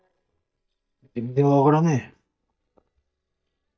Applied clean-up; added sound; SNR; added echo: neural mask model DeepFilterNet 3.